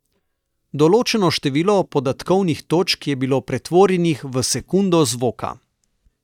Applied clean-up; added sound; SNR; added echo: neural mask model DeepFilterNet 3.